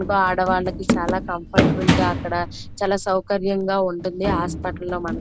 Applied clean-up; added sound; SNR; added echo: none; Run; 1 dB; none.